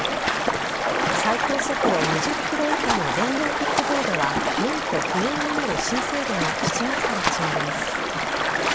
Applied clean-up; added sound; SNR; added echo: none; Stream; -5 dB; none.